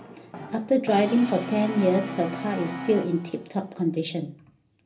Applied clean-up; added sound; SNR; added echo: none; Brass instrument; 11 dB; reverberation time 0.3 s.